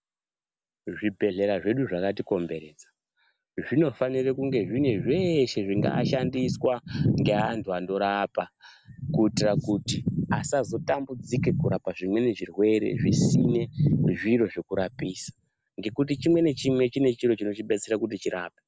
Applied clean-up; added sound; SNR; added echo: none; none; none; none.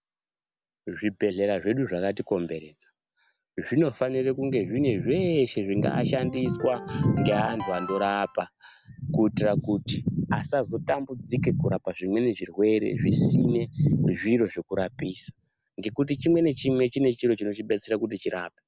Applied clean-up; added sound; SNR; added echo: none; Ringtone; 11 dB; none.